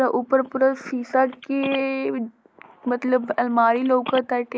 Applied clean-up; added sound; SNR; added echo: neural mask model Resemble Enhance denoiser.